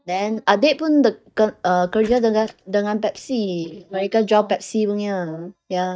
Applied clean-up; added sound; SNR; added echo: neural mask model DeepFilterNet 3.